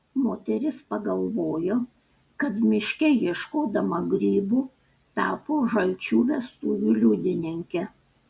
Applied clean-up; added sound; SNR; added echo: none; none; none; none.